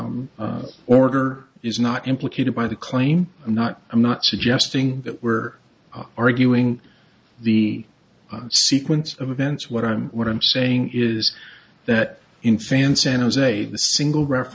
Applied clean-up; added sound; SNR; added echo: none; none; none; none.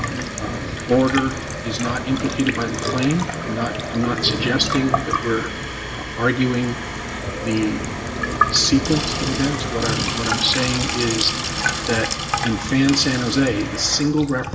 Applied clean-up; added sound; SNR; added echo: none; Sink (filling or washing) / Water tap, faucet; 3 dB; reverberation time 1.8 s.